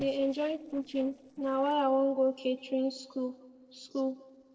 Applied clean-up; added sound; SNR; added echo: neural separator model SepFormer DNS4.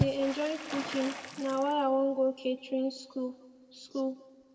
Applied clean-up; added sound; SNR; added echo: none; Water / Splash, splatter; 9 dB; reverberation time 1.7 s.